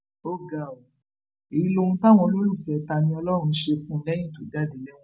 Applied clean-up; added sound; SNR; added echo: none; none; none; none.